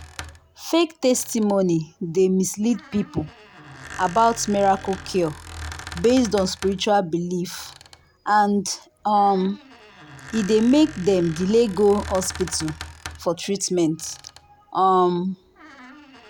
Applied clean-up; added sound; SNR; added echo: none; Squeak; 18 dB; none.